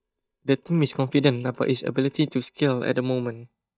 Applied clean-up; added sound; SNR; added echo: neural mask model DeepFilterNet 3.